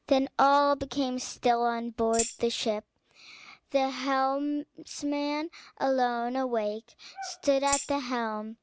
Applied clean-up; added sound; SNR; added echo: none; Tambourine; 7 dB; none.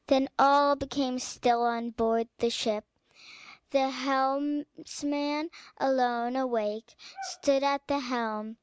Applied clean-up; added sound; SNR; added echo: none; none; none; none.